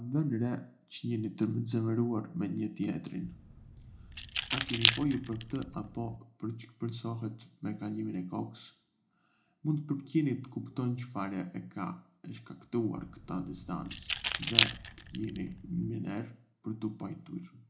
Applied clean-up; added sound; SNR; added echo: none; Keys jangling; -1 dB; reverberation time 0.4 s.